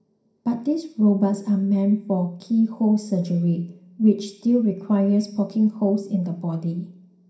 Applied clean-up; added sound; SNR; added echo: none; none; none; reverberation time 0.5 s.